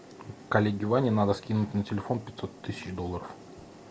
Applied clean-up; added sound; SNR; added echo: none; none; none; none.